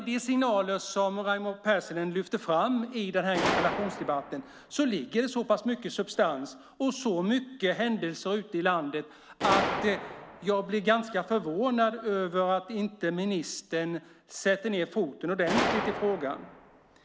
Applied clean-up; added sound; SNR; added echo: none; Gunshot, gunfire; 9 dB; none.